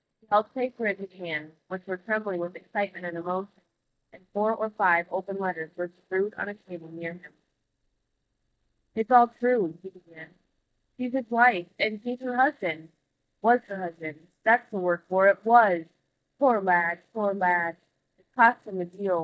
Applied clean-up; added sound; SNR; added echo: neural mask model DeepFilterNet 3.